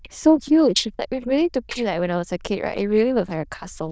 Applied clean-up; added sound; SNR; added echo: neural diffusion model UNIVERSE++.